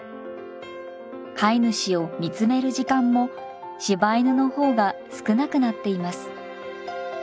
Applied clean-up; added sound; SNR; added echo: none; none; none; none.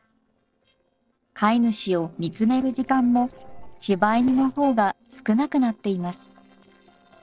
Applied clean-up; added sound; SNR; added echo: neural separator model SepFormer DNS4.